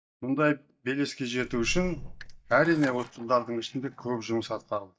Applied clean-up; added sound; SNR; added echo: neural mask model DeepFilterNet 3.